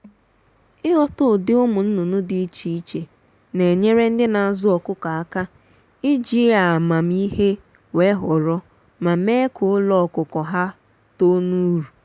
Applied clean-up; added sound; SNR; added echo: none; none; none; none.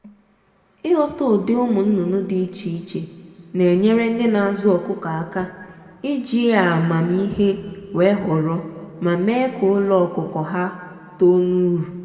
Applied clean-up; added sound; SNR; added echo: none; none; none; reverberation time 1.9 s.